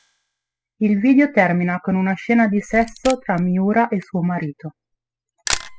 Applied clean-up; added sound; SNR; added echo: classical method spectral subtraction.